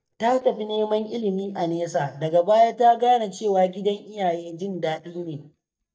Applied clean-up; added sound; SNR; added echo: neural mask model DeepFilterNet 3.